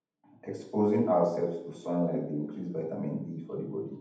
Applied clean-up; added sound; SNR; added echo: none; none; none; reverberation time 0.8 s.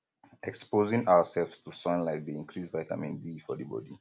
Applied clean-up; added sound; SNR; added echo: none; none; none; none.